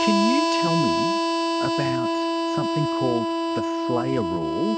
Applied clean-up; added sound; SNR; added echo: neural mask model RNNoise.